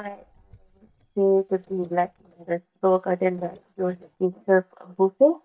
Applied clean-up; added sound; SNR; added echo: neural mask model DeepFilterNet 3.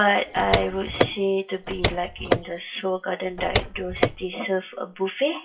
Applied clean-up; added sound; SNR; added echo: classical method WPE with log-MMSE.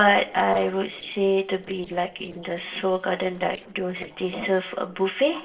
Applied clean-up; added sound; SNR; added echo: neural separator model SepFormer DNS4.